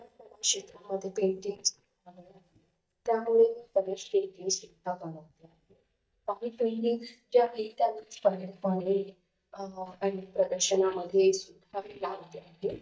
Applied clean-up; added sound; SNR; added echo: neural mask model DeepFilterNet 3.